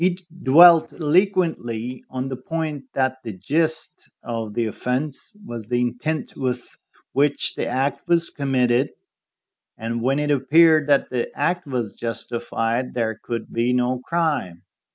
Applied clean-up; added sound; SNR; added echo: none; none; none; none.